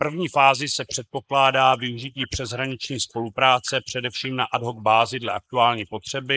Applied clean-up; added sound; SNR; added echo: neural mask model Resemble Enhance denoiser.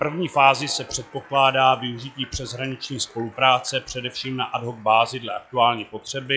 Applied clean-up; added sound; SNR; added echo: classical method log-MMSE.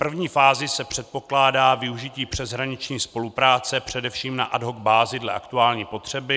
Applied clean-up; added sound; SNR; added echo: none; none; none; none.